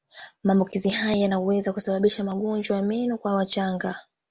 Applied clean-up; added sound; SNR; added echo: none; none; none; none.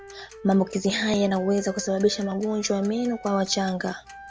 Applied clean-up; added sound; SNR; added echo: none; Wind instrument, woodwind instrument + Tick-tock; 19 dB; none.